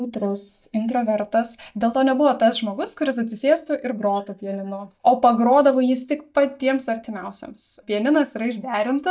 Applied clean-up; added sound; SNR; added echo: neural mask model DeepFilterNet 3.